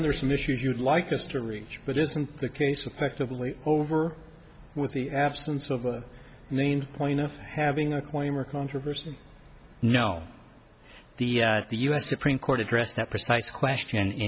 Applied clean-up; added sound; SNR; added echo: none; none; none; none.